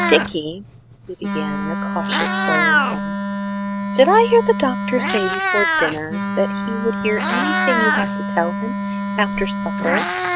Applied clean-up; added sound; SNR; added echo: none; Meow + Wind instrument, woodwind instrument; -1 dB; none.